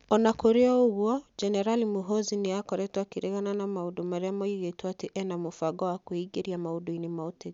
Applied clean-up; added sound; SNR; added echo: none; none; none; none.